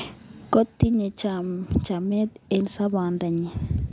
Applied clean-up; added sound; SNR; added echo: none; none; none; none.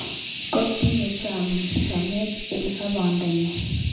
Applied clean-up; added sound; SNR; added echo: none; Hiss; 9 dB; reverberation time 0.8 s.